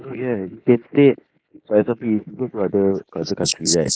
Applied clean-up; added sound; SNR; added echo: neural mask model Resemble Enhance denoiser.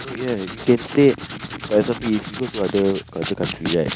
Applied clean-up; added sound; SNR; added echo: none; Writing; 4 dB; none.